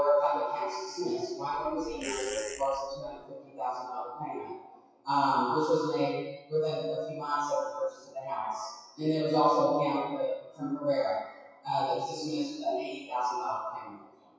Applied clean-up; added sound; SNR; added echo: classical method WPE with log-MMSE.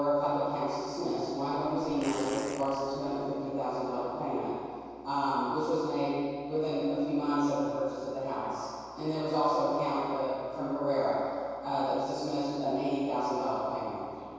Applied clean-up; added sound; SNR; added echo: none; Fart; 10 dB; reverberation time 2.2 s.